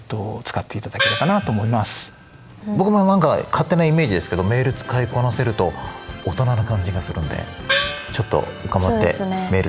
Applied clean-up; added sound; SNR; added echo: none; Gong; 5 dB; none.